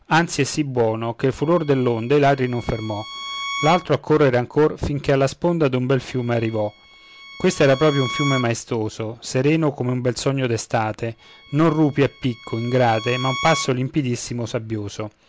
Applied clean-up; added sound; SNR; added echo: none; Bowed string instrument; 13 dB; none.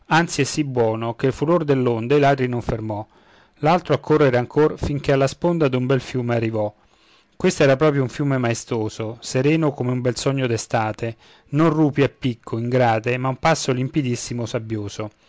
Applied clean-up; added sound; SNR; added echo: none; none; none; none.